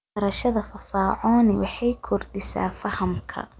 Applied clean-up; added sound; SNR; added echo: none; none; none; none.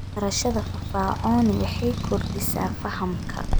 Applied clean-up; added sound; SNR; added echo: none; Water + Motorcycle; 2 dB; none.